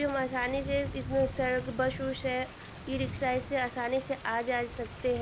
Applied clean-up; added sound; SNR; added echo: none; Thunder / Rain; 9 dB; none.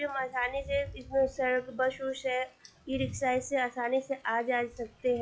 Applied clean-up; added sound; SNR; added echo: classical method log-MMSE.